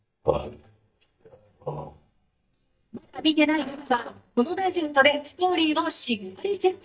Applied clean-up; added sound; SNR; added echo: neural mask model DeepFilterNet 3.